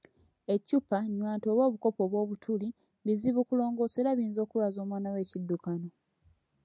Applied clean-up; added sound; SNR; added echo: none; none; none; none.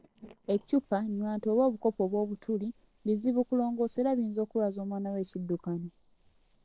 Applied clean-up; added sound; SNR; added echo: neural separator model SepFormer DNS4.